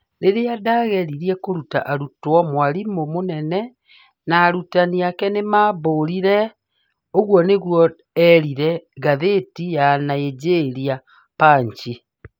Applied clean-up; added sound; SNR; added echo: none; none; none; none.